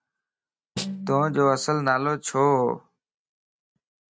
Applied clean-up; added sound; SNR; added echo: neural mask model RNNoise.